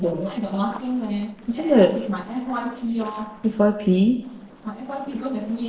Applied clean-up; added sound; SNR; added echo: neural separator model SepFormer DNS4.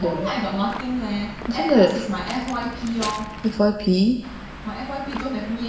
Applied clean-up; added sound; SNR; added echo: none; Waves, surf / Wind; 14 dB; reverberation time 1.0 s.